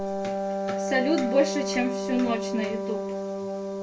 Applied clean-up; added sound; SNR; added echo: none; Wind instrument, woodwind instrument; 1 dB; reverberation time 0.2 s.